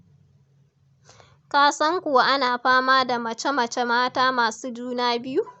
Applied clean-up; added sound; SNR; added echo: none; none; none; none.